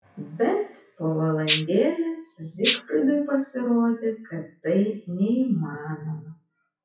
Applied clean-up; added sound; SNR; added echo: classical method WPE with log-MMSE.